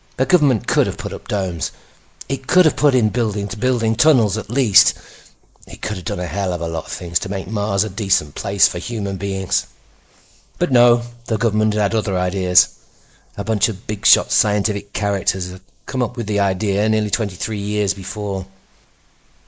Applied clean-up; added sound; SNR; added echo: neural mask model Resemble Enhance denoiser.